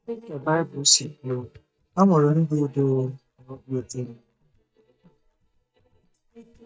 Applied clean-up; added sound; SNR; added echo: neural mask model DeepFilterNet 3.